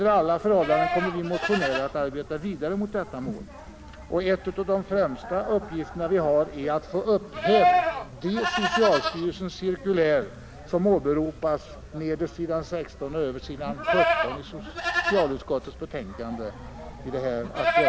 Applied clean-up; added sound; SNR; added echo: none; Livestock, farm animals, working animals; 4 dB; none.